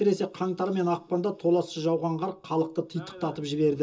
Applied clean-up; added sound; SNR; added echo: none; none; none; reverberation time 0.2 s.